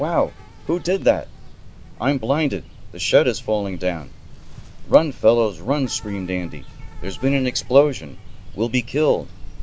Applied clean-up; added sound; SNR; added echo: none; Insect; 12 dB; none.